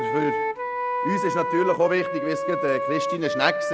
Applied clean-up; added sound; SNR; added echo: none; Wind instrument, woodwind instrument; 1 dB; none.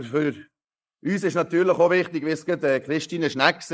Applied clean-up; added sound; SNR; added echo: neural mask model Resemble Enhance denoiser.